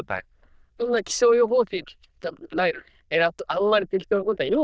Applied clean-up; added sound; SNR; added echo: neural diffusion model UNIVERSE++.